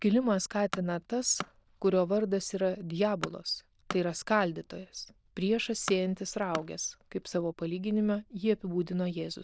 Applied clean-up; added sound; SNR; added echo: neural diffusion model UNIVERSE++.